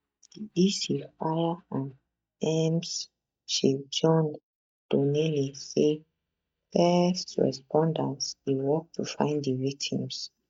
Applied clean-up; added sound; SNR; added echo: neural mask model DeepFilterNet 3.